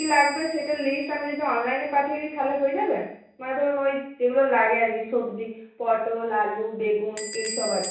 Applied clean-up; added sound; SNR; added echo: none; Door / Bell; 15 dB; reverberation time 0.7 s.